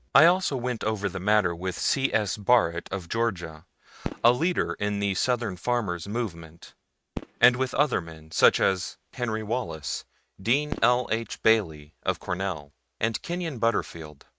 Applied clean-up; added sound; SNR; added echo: neural mask model RNNoise.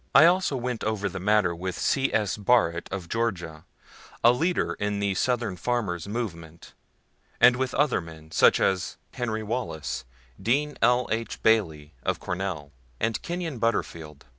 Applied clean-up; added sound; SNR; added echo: none; none; none; none.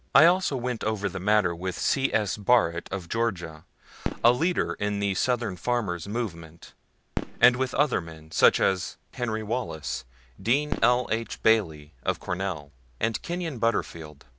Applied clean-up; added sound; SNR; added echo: none; Fireworks; 12 dB; none.